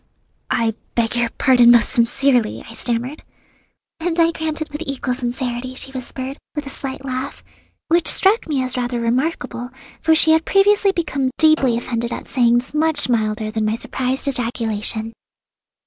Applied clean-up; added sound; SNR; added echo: neural separator model SepFormer DNS4.